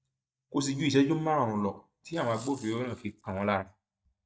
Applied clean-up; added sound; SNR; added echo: neural mask model DeepFilterNet 3.